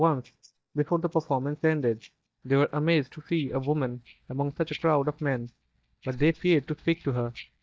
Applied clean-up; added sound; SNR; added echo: neural mask model DeepFilterNet 3.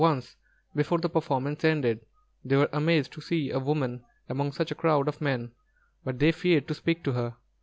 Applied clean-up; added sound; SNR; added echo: none; none; none; none.